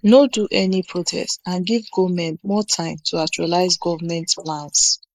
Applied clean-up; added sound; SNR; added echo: neural mask model Resemble Enhance denoiser.